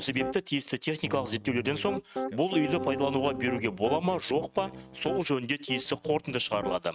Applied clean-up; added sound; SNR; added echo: neural mask model RNNoise.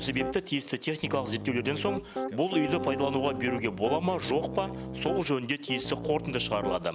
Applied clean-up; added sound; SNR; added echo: none; Piano; 6 dB; none.